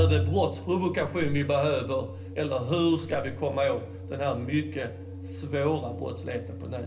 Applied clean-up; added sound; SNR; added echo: none; Organ; 5 dB; reverberation time 0.3 s.